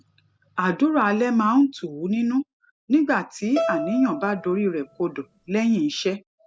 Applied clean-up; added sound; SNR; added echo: none; Bowed string instrument; 8 dB; none.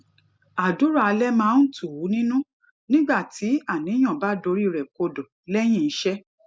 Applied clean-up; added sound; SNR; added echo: none; none; none; none.